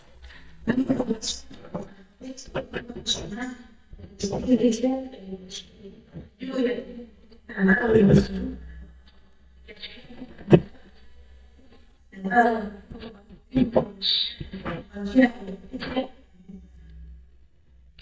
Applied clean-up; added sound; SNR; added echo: neural mask model DeepFilterNet 3.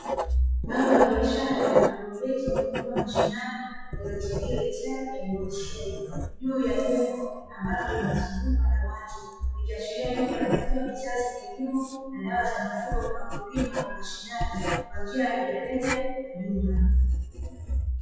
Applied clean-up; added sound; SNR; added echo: classical method WPE with log-MMSE.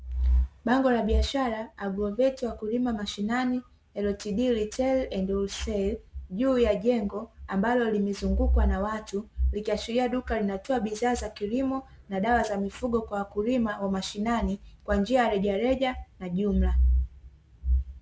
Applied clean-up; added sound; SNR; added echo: none; none; none; none.